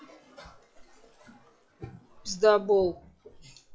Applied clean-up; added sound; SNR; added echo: classical method log-MMSE.